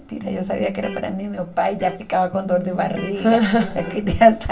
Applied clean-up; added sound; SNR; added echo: none; Electric guitar; 12 dB; reverberation time 0.2 s.